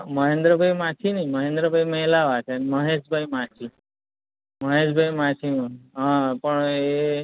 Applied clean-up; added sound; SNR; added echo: none; none; none; none.